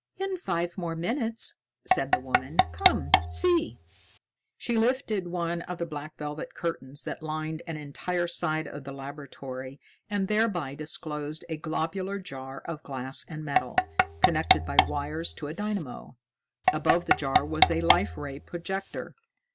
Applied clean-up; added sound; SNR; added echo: none; Tap / Percussion; -4 dB; none.